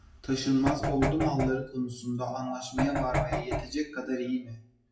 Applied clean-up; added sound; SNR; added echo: classical method WPE with log-MMSE.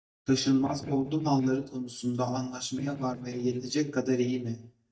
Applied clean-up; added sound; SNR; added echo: neural mask model DeepFilterNet 3.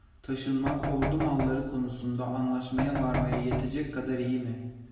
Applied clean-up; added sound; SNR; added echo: none; Knock; 2 dB; reverberation time 0.9 s.